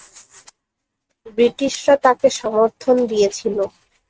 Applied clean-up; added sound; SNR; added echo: neural mask model RNNoise.